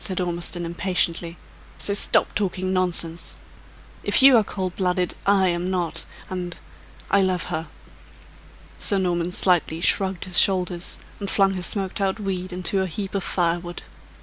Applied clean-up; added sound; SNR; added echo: none; none; none; none.